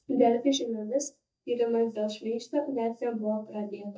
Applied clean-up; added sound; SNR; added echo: neural mask model DeepFilterNet 3.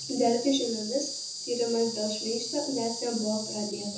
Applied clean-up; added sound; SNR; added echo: none; Insect; 7 dB; reverberation time 0.6 s.